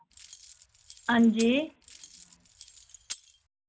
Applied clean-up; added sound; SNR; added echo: none; Keys jangling; 18 dB; none.